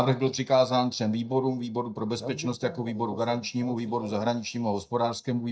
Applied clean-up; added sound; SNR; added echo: neural mask model DeepFilterNet 3.